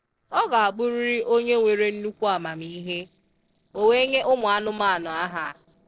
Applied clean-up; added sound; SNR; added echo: neural separator model SepFormer DNS4.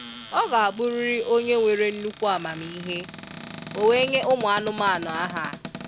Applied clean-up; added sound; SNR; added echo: none; Cupboard open or close; 9 dB; none.